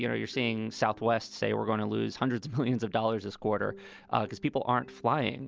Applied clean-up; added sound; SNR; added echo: none; none; none; none.